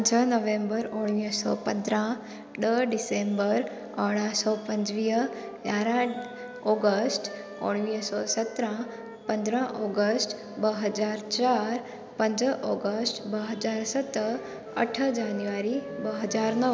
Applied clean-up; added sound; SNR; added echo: none; Wind instrument, woodwind instrument; 17 dB; none.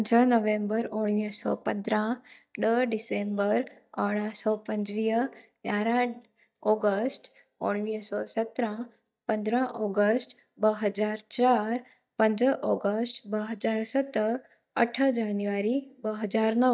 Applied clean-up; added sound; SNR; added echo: neural mask model DeepFilterNet 3.